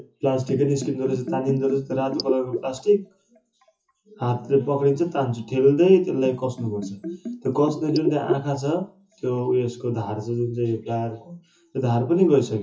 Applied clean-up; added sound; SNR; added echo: classical method WPE with log-MMSE.